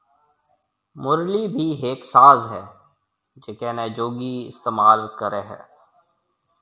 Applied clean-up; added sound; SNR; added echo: none; none; none; none.